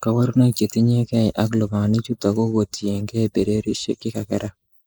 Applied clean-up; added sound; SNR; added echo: neural mask model Resemble Enhance denoiser.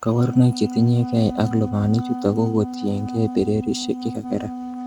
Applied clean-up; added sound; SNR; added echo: neural mask model RNNoise.